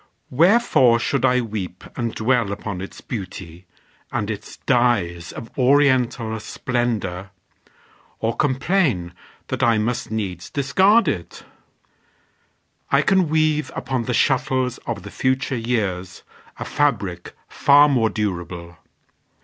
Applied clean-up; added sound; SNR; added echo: none; none; none; none.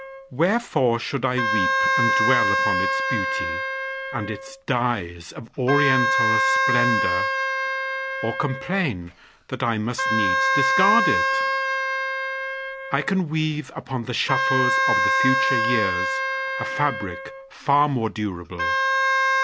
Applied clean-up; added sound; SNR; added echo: none; Wind instrument, woodwind instrument; -2 dB; none.